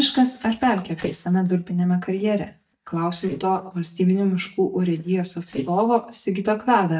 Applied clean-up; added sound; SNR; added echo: neural mask model DeepFilterNet 3.